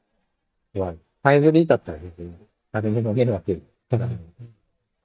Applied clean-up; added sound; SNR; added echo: neural mask model DeepFilterNet 3.